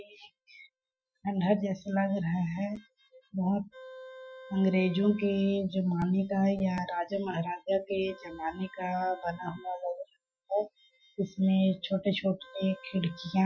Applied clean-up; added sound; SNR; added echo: classical method Wiener filter.